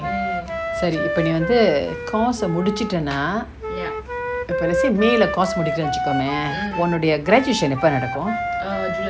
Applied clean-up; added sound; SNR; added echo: none; Wind instrument, woodwind instrument; 5 dB; none.